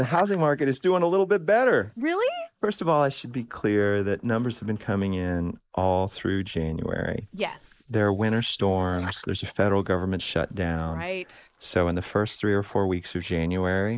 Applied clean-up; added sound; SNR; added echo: neural mask model Resemble Enhance denoiser.